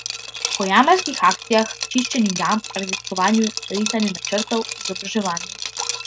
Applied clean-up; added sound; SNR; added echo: none; Liquid; 7 dB; none.